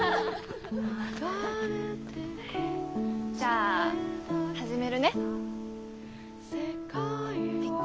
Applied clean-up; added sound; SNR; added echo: none; none; none; none.